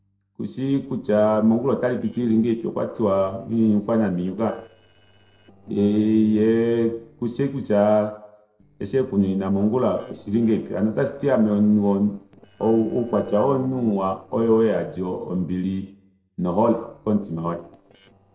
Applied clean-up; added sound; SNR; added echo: neural separator model SepFormer DNS4.